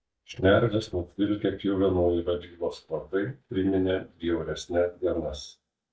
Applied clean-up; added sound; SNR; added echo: neural mask model DeepFilterNet 3.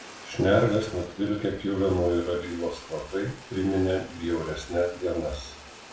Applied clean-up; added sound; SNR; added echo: none; Fire; 18 dB; reverberation time 0.4 s.